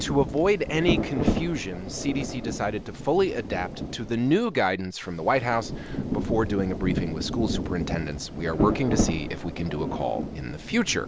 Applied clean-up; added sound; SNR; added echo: none; Rain; 3 dB; none.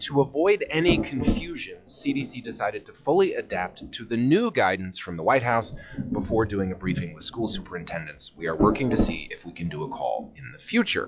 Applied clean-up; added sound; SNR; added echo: classical method log-MMSE.